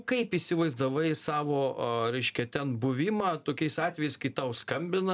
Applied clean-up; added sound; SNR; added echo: none; none; none; none.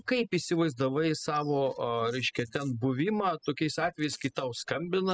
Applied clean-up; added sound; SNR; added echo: classical method spectral subtraction.